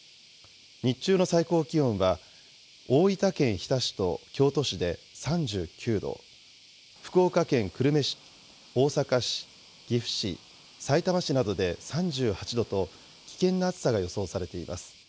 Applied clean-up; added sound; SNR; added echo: none; none; none; none.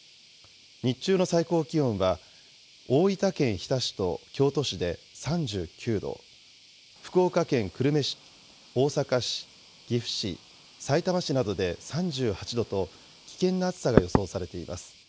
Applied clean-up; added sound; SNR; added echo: none; Knock / Wood; -3 dB; none.